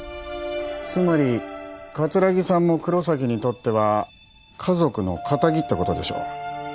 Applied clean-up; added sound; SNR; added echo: none; none; none; none.